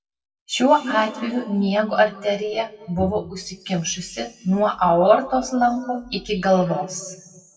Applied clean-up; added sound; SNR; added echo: classical method WPE with log-MMSE.